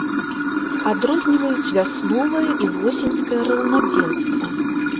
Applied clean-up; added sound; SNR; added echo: none; Sink (filling or washing) / Water; -1 dB; none.